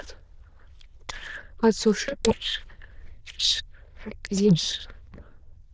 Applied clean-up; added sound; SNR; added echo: neural diffusion model UNIVERSE++.